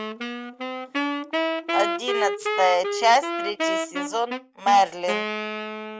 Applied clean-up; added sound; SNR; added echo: none; Wind instrument, woodwind instrument; 3 dB; none.